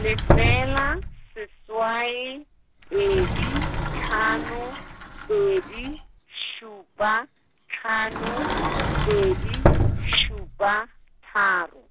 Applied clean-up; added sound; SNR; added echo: none; Sliding door; 0 dB; none.